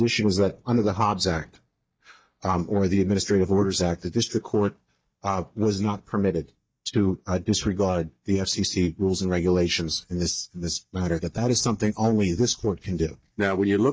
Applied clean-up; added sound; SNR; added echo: neural mask model DeepFilterNet 3.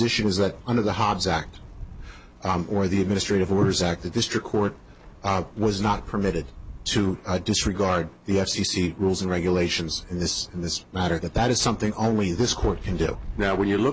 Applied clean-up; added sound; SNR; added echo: none; Wind; 17 dB; none.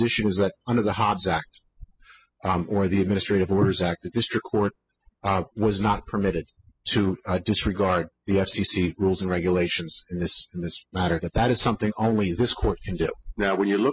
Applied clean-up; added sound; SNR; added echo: classical method spectral subtraction.